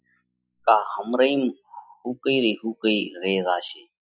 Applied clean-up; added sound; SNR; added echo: classical method Wiener filter.